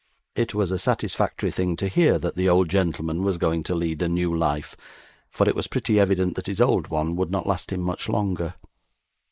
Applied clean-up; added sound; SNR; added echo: neural mask model Resemble Enhance denoiser.